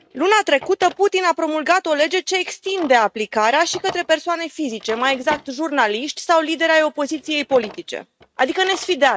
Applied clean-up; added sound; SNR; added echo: neural mask model RNNoise.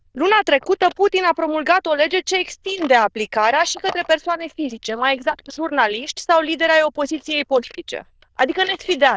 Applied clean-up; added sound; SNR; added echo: neural diffusion model UNIVERSE++.